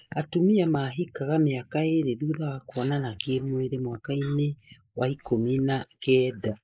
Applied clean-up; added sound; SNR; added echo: neural mask model Resemble Enhance denoiser.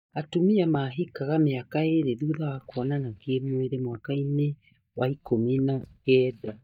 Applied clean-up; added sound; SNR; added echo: neural mask model DeepFilterNet 3.